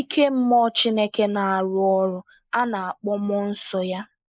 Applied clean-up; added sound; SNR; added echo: neural mask model Resemble Enhance denoiser.